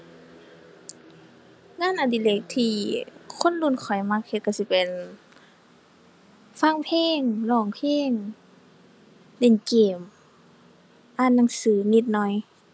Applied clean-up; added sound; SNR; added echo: none; none; none; none.